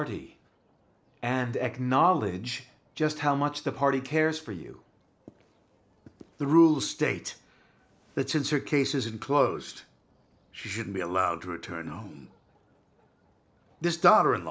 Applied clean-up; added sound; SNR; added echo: none; none; none; none.